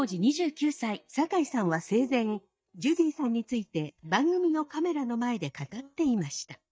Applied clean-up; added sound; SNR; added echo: neural mask model DeepFilterNet 3.